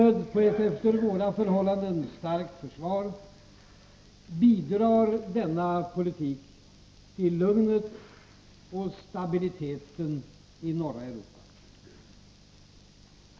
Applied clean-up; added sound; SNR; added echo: none; none; none; none.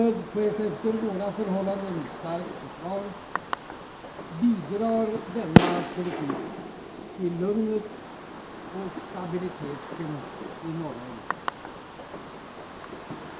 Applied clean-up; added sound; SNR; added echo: none; Fireworks; 1 dB; none.